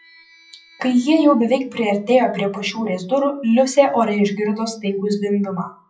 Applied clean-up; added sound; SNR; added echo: classical method WPE with log-MMSE.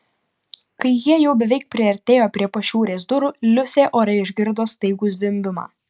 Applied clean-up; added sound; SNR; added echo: none; none; none; none.